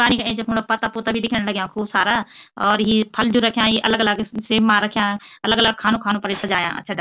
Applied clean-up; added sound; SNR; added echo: none; Shatter; 19 dB; none.